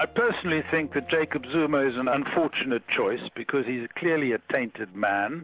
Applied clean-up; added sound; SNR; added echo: none; none; none; none.